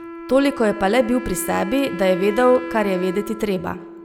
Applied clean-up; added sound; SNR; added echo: none; Wind instrument, woodwind instrument; 11 dB; none.